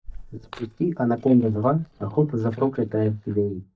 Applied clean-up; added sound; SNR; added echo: neural mask model DeepFilterNet 3.